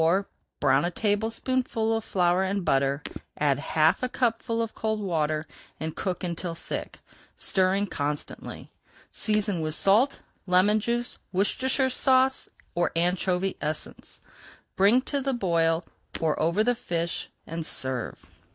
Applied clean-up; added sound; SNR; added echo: neural mask model DeepFilterNet 3.